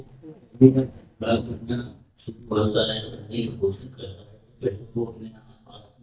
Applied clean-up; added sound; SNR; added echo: neural mask model DeepFilterNet 3.